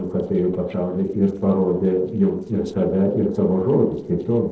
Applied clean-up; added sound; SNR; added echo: neural separator model SepFormer DNS4.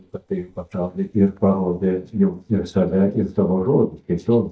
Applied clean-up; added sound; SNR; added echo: neural mask model DeepFilterNet 3.